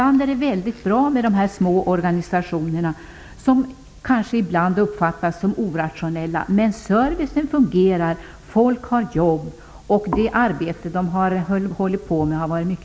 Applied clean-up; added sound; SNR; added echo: none; none; none; none.